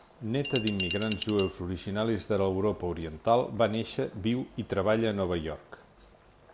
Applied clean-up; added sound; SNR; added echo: none; Glass; 7 dB; none.